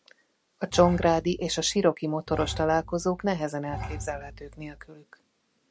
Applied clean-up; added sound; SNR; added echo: none; Bowed string instrument; 11 dB; none.